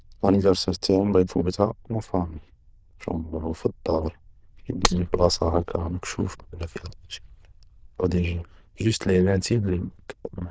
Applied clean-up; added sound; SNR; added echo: neural diffusion model UNIVERSE++.